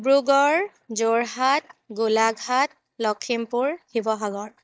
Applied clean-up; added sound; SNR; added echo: neural mask model DeepFilterNet 3.